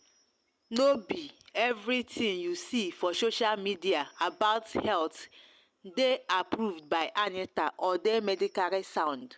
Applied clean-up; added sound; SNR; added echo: none; none; none; none.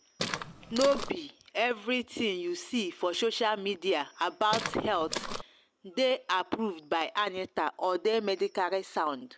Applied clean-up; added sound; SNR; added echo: none; Walk, footsteps; 5 dB; none.